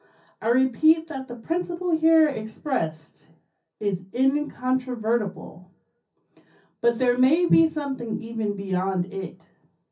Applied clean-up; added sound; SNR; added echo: none; none; none; reverberation time 0.3 s.